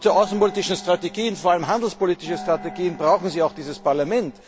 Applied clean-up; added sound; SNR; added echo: none; Gong; 17 dB; none.